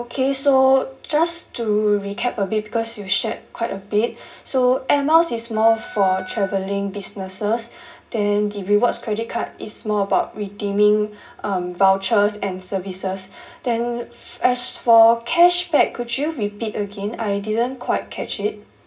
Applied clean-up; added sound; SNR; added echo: none; Wind instrument, woodwind instrument; 18 dB; reverberation time 0.4 s.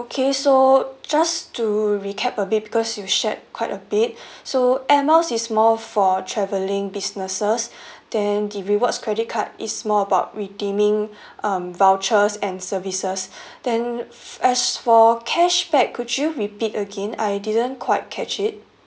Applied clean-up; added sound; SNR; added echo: none; none; none; none.